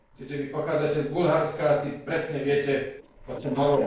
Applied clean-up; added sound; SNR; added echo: neural separator model SepFormer DNS4.